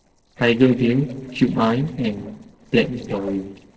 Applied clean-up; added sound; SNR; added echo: neural separator model SepFormer DNS4.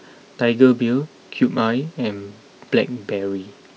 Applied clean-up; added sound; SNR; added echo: none; none; none; none.